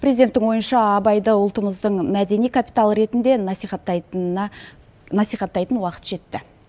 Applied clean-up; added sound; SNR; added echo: none; none; none; none.